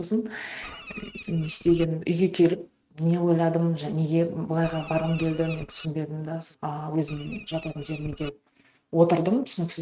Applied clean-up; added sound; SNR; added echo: neural mask model RNNoise.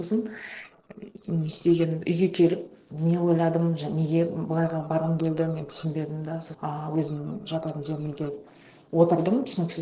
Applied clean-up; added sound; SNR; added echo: neural separator model SepFormer DNS4.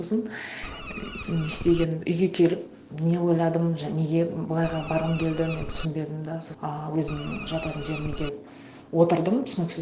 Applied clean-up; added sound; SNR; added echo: none; Bird; 9 dB; none.